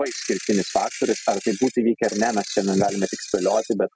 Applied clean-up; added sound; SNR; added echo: classical method spectral subtraction.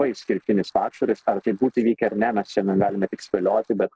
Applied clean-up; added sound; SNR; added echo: neural separator model SepFormer DNS4.